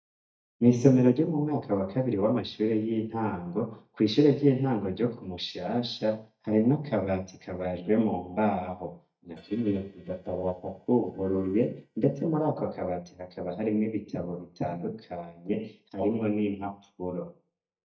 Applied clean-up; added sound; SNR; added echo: neural mask model DeepFilterNet 3.